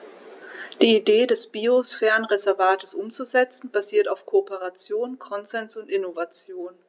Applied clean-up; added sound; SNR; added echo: none; none; none; none.